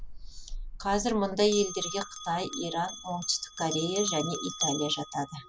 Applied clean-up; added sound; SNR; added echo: none; Bell; 7 dB; none.